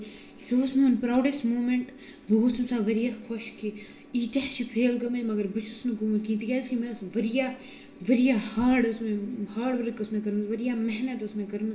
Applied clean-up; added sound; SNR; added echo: none; none; none; reverberation time 0.6 s.